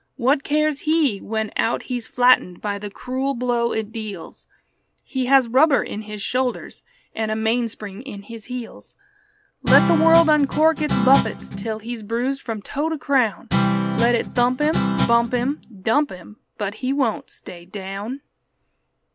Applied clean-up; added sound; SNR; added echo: none; Guitar; 1 dB; none.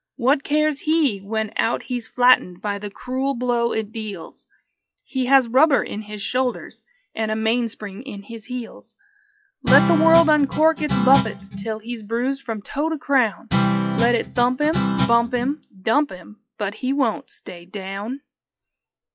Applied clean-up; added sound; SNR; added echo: classical method log-MMSE.